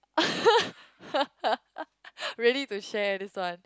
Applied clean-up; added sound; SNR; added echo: none; none; none; none.